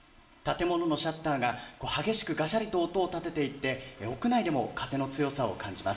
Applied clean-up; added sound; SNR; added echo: none; none; none; reverberation time 1.1 s.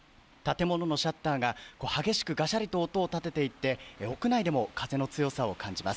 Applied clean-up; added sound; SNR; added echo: none; none; none; none.